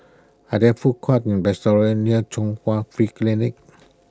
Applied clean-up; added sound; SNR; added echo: none; none; none; none.